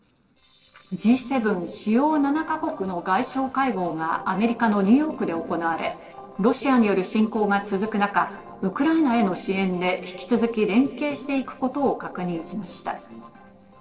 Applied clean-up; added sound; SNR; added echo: neural separator model SepFormer DNS4.